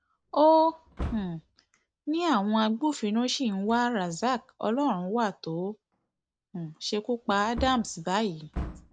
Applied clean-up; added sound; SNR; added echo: none; Wood; 16 dB; none.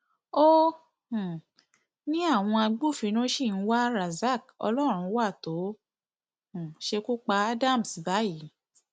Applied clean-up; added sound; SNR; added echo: none; none; none; none.